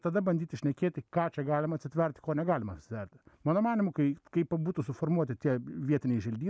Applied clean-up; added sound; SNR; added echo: none; none; none; none.